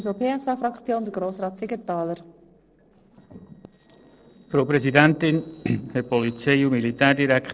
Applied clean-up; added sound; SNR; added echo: neural separator model SepFormer DNS4.